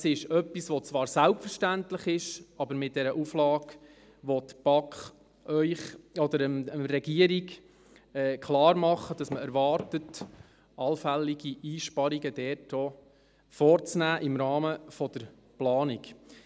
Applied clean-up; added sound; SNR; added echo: none; Walk, footsteps; 15 dB; none.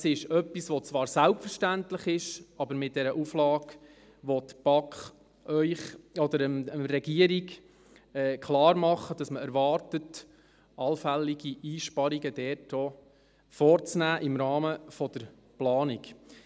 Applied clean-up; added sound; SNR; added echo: none; none; none; none.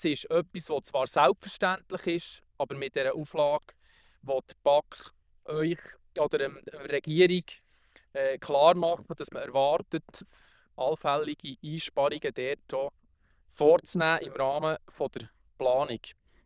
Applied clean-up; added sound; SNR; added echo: neural diffusion model UNIVERSE++.